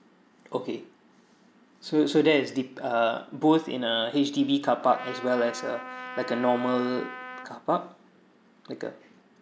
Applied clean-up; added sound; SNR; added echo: none; Trumpet; 12 dB; none.